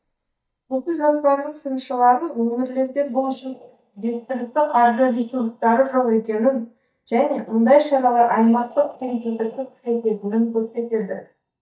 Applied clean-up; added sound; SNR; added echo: neural mask model DeepFilterNet 3.